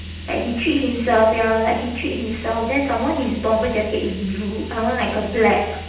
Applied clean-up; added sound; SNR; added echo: none; Car; 12 dB; reverberation time 0.9 s.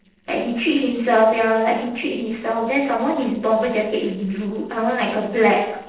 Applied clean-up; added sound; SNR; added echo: neural separator model SepFormer DNS4.